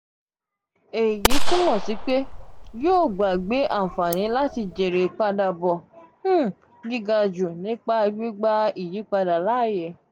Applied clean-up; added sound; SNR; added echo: none; Gunshot, gunfire; -1 dB; none.